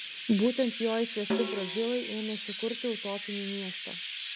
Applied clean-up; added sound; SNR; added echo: none; Chirp, tweet + Snare drum; 5 dB; none.